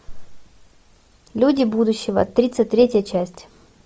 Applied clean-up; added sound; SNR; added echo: none; none; none; none.